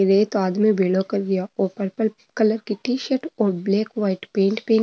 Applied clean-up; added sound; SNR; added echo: none; none; none; none.